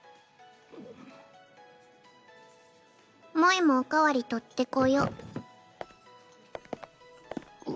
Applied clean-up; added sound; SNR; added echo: none; none; none; none.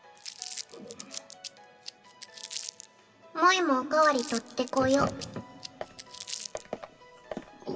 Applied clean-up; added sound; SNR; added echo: none; Crumpling, crinkling; 12 dB; reverberation time 1.6 s.